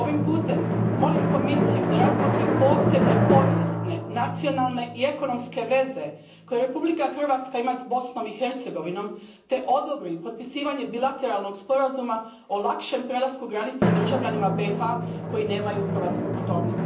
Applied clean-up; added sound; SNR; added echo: none; Drum; 0 dB; reverberation time 0.6 s.